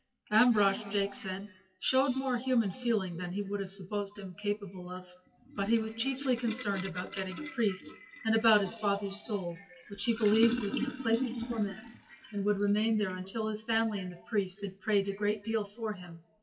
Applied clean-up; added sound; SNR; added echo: classical method WPE with log-MMSE.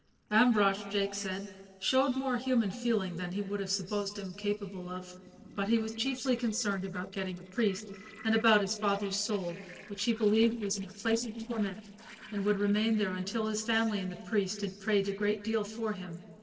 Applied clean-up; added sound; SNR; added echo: neural separator model SepFormer DNS4.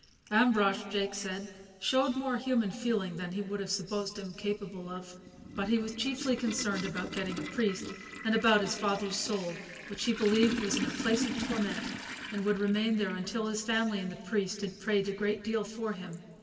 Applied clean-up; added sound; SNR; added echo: none; Toilet flush; 11 dB; reverberation time 1.8 s.